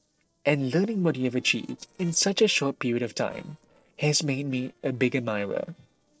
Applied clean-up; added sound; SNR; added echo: neural separator model SepFormer DNS4.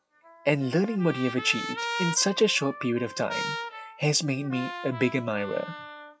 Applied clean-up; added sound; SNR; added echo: classical method log-MMSE.